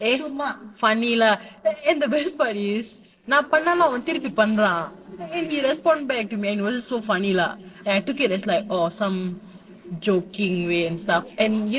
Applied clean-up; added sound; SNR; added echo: neural separator model SepFormer DNS4.